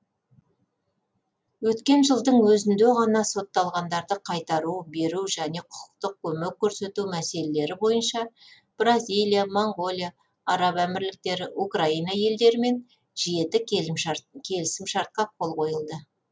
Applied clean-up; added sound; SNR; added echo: none; none; none; none.